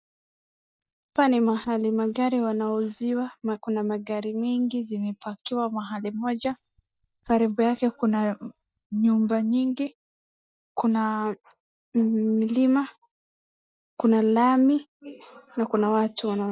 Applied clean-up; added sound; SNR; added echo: neural mask model DeepFilterNet 3.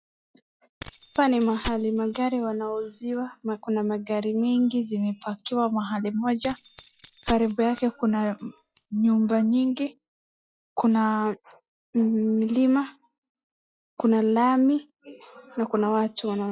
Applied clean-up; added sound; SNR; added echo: classical method log-MMSE.